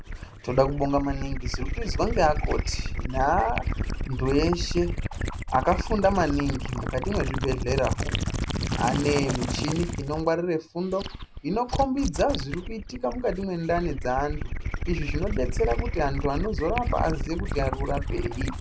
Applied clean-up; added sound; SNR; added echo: none; Gurgling / Liquid; 2 dB; none.